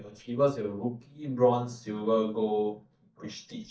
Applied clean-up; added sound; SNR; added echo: neural mask model DeepFilterNet 3.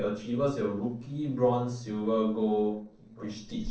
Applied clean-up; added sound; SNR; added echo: neural separator model SepFormer DNS4.